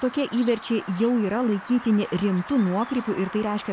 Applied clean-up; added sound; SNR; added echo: none; Bird vocalization, bird call, bird song; 16 dB; none.